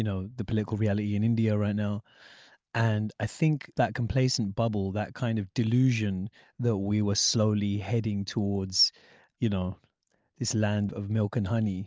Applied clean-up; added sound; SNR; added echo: none; none; none; none.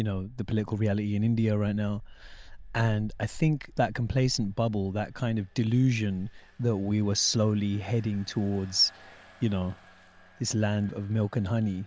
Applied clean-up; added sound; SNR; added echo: none; Engine; 19 dB; none.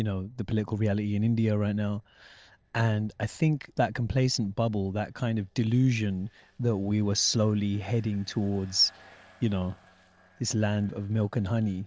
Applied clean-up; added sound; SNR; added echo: neural separator model SepFormer DNS4.